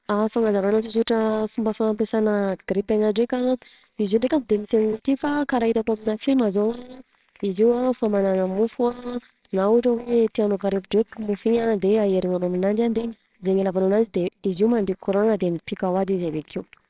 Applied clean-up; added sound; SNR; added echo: neural separator model SepFormer WHAMR!.